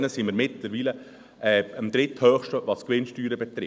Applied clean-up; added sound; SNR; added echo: none; none; none; none.